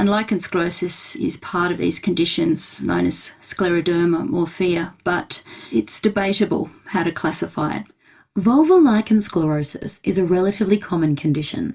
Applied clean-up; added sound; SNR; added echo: none; none; none; reverberation time 0.2 s.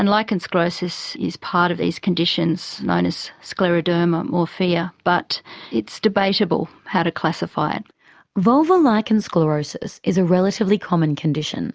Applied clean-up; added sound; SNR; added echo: none; none; none; none.